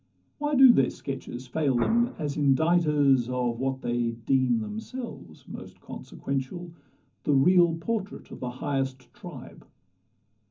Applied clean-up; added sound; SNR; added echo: none; Explosion; 11 dB; reverberation time 0.3 s.